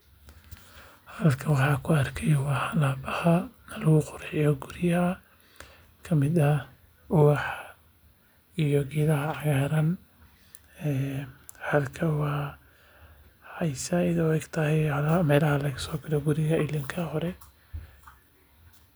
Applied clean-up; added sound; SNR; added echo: none; none; none; none.